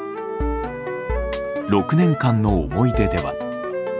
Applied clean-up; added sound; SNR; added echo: none; Wind instrument, woodwind instrument; 7 dB; none.